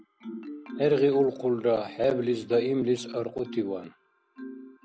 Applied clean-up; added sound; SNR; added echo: none; Marimba, xylophone; 14 dB; none.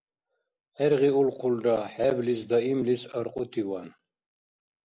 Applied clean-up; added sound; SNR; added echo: none; none; none; none.